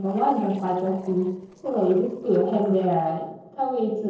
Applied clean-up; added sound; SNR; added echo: neural separator model SepFormer DNS4.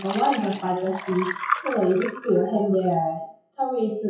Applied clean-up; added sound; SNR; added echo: classical method WPE with log-MMSE.